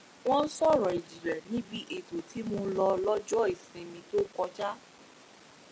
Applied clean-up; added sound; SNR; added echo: none; none; none; none.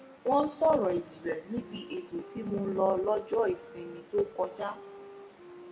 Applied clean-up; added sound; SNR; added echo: none; Wind instrument, woodwind instrument; 19 dB; reverberation time 1.4 s.